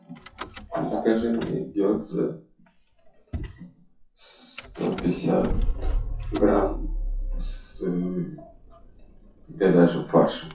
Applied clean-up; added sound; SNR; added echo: classical method WPE with log-MMSE.